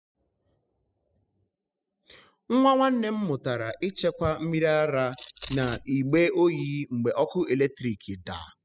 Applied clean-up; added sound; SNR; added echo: classical method spectral subtraction.